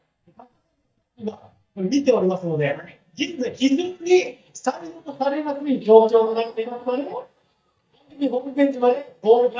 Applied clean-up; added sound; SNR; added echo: neural mask model DeepFilterNet 3.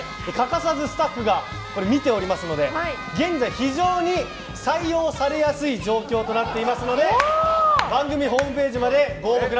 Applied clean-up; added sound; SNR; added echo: none; none; none; none.